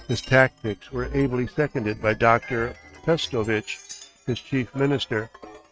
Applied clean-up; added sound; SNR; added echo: neural mask model RNNoise.